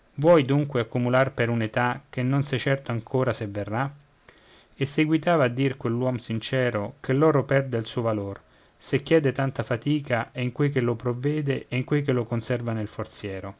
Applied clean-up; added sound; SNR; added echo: none; none; none; none.